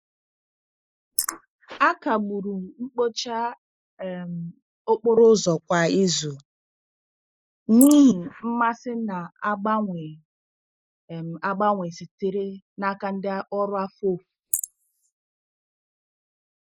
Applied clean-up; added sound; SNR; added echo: neural mask model Resemble Enhance denoiser.